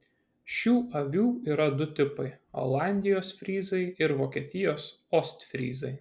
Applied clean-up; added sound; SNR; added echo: none; none; none; none.